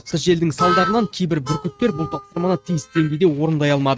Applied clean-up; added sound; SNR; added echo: neural mask model RNNoise.